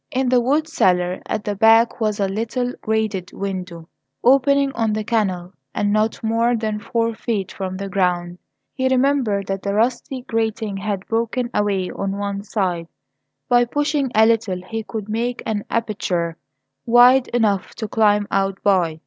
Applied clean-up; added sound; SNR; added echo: none; none; none; none.